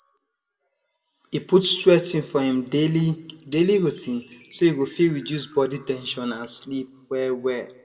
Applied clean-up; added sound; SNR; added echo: none; Chime; 5 dB; reverberation time 1.2 s.